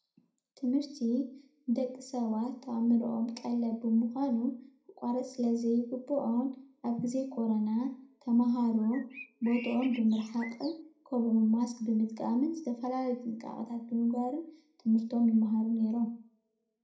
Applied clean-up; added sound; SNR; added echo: none; Bird; 17 dB; reverberation time 0.4 s.